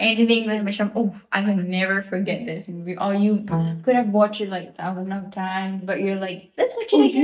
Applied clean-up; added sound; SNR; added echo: neural mask model DeepFilterNet 3.